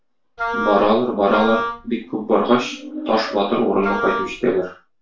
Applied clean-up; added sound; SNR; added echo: none; Wind instrument, woodwind instrument; 6 dB; reverberation time 0.3 s.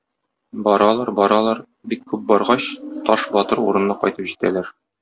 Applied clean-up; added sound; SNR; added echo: none; none; none; none.